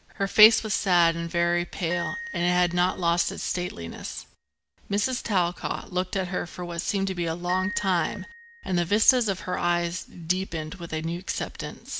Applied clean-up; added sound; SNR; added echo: none; Glockenspiel; 14 dB; none.